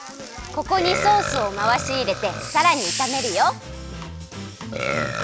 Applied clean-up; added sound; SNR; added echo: none; Hiss + Burping, eructation; 6 dB; none.